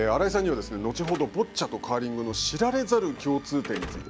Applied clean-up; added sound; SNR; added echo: none; Slam / Alarm; 17 dB; none.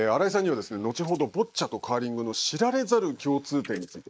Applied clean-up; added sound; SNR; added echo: neural mask model Resemble Enhance denoiser.